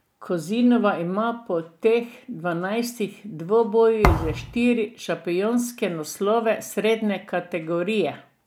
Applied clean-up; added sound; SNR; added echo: none; Thump, thud; 1 dB; none.